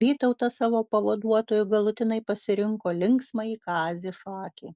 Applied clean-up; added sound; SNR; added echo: none; none; none; none.